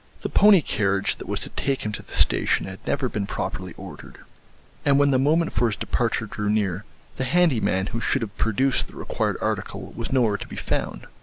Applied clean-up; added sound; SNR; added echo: none; none; none; none.